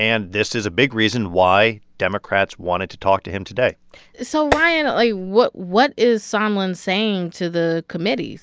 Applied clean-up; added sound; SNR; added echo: none; Tap; 6 dB; none.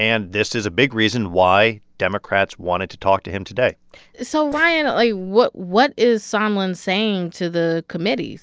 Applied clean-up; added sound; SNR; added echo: neural separator model SepFormer DNS4.